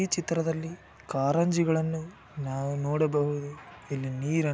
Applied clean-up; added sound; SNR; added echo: none; none; none; none.